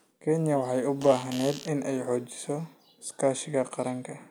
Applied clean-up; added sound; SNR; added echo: none; Fart; 13 dB; none.